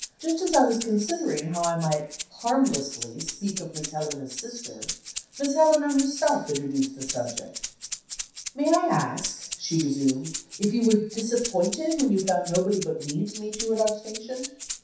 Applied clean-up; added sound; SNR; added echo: none; Rattle (instrument); 11 dB; reverberation time 0.7 s.